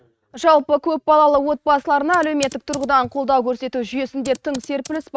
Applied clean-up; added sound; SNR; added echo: neural mask model RNNoise.